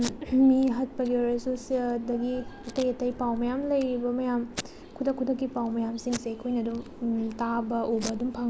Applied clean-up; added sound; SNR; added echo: none; Packing tape, duct tape; 19 dB; none.